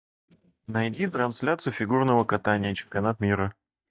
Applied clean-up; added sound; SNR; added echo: neural mask model DeepFilterNet 3.